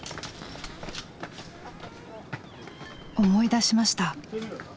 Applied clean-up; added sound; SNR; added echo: none; Cupboard open or close + Bicycle bell; 19 dB; none.